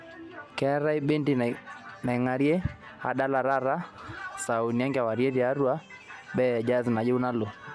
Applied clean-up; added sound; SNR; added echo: none; none; none; none.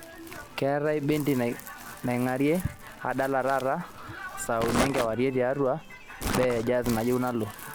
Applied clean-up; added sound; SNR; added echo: none; Crumpling, crinkling; 10 dB; none.